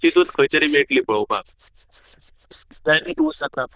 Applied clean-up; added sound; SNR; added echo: neural diffusion model UNIVERSE++.